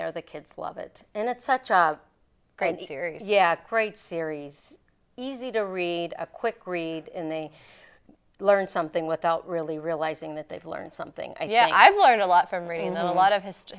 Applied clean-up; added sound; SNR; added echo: none; none; none; none.